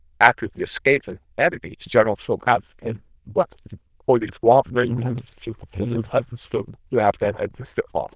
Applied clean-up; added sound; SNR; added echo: neural diffusion model UNIVERSE++.